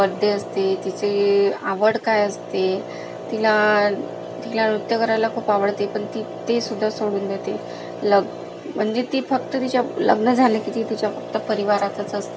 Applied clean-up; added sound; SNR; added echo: none; Wind instrument, woodwind instrument; 12 dB; none.